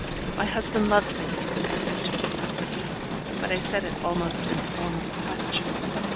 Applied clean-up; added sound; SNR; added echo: none; Crowd; 0 dB; none.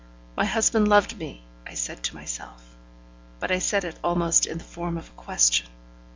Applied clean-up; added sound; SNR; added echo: none; none; none; none.